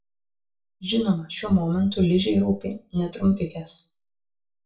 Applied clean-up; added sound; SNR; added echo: none; none; none; reverberation time 0.3 s.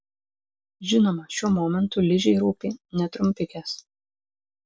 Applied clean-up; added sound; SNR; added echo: none; none; none; none.